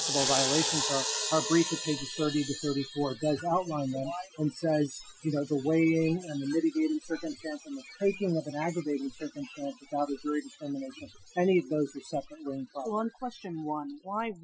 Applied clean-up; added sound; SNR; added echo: classical method Wiener filter.